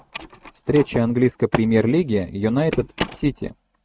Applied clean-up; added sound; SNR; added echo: neural mask model RNNoise.